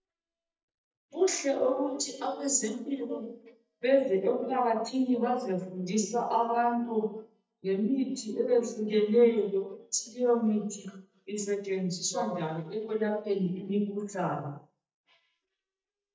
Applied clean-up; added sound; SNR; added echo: neural mask model DeepFilterNet 3.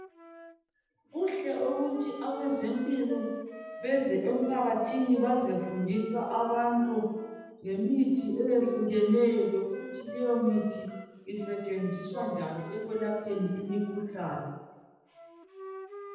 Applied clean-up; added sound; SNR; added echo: none; Wind instrument, woodwind instrument; 14 dB; reverberation time 1.0 s.